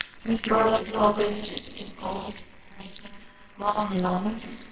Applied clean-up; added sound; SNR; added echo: neural separator model SepFormer WHAMR!.